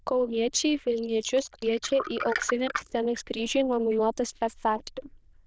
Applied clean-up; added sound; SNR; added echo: neural diffusion model UNIVERSE++.